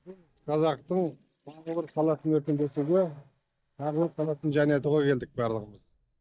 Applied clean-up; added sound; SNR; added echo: neural mask model DeepFilterNet 3.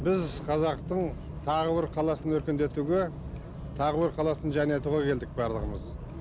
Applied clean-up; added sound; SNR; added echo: none; none; none; none.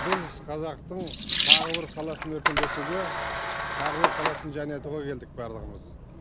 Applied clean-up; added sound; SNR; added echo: none; Sink (filling or washing) / Water tap, faucet + Camera; -5 dB; none.